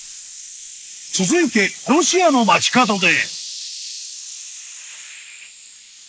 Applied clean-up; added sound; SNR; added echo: neural mask model Resemble Enhance denoiser.